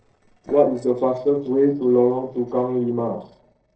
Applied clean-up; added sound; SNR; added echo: neural separator model SepFormer DNS4.